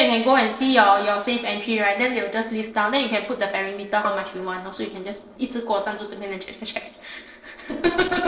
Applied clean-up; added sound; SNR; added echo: neural separator model SepFormer DNS4.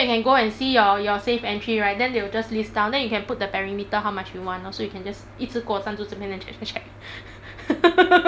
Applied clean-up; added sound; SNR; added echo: none; none; none; none.